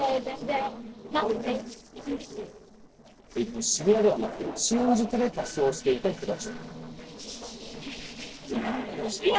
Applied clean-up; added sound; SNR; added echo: neural separator model SepFormer DNS4.